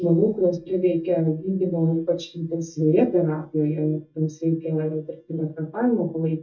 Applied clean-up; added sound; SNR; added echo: neural mask model DeepFilterNet 3.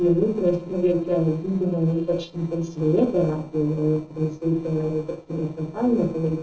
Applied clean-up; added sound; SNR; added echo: neural separator model SepFormer DNS4.